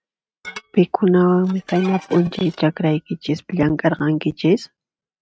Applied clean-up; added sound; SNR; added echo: neural mask model RNNoise.